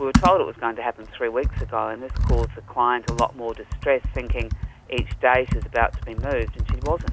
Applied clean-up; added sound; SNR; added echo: none; Computer keyboard; 2 dB; none.